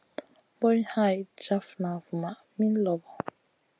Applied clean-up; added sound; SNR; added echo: none; none; none; none.